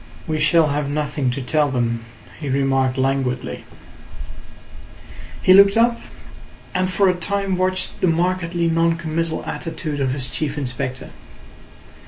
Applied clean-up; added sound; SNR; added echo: none; Frog; 11 dB; none.